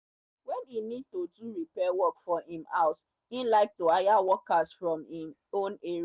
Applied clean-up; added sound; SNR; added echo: none; none; none; none.